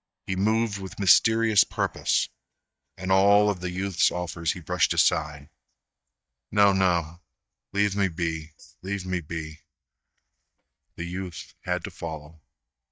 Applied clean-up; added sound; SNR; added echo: neural mask model DeepFilterNet 3.